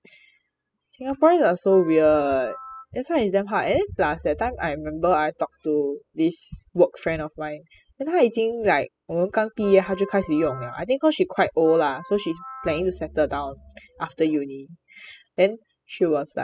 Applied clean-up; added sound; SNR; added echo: classical method spectral subtraction.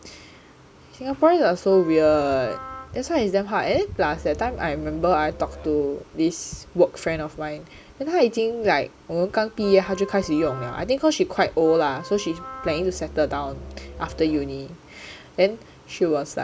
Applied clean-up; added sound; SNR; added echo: none; Musical instrument + Wind instrument, woodwind instrument; 16 dB; none.